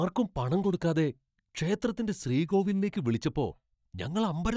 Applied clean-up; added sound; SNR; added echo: neural mask model DeepFilterNet 3.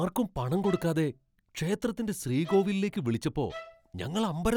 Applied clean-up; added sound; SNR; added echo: none; Bowed string instrument; 18 dB; none.